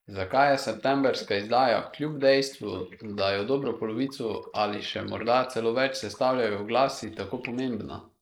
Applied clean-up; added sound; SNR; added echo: neural mask model Resemble Enhance denoiser.